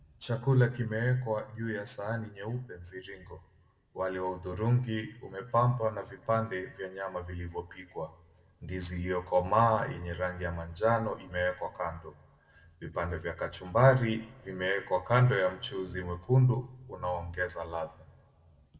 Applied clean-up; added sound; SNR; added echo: none; none; none; reverberation time 1.1 s.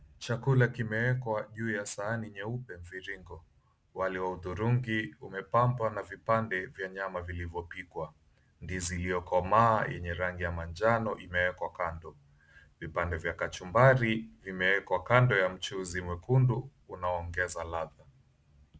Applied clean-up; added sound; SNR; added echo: none; none; none; none.